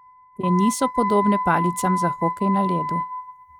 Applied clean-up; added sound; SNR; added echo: neural mask model RNNoise.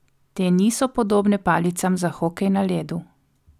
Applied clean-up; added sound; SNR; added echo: none; none; none; none.